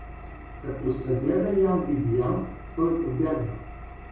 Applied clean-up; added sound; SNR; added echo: none; Engine; 13 dB; reverberation time 0.6 s.